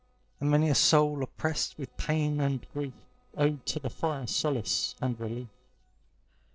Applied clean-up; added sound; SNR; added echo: neural separator model SepFormer DNS4.